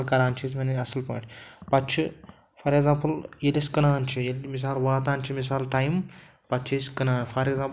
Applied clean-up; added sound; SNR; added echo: none; none; none; none.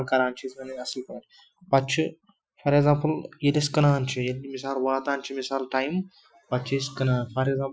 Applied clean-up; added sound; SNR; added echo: classical method Wiener filter.